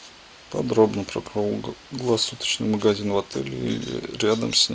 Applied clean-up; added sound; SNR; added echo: none; none; none; none.